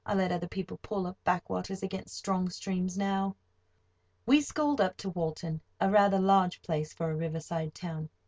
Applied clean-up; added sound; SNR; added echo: none; none; none; none.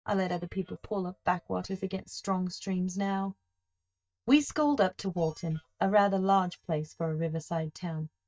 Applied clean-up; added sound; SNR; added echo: neural mask model DeepFilterNet 3.